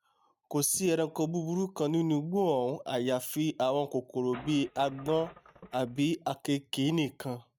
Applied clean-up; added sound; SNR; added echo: neural mask model RNNoise.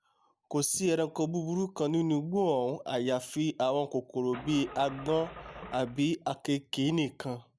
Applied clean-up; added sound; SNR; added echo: none; Engine starting / Car; 15 dB; none.